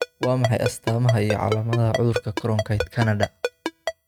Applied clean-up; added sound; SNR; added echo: neural mask model RNNoise.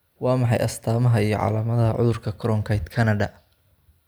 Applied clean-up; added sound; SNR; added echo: none; none; none; none.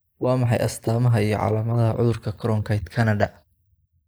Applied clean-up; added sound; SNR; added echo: neural mask model Resemble Enhance denoiser.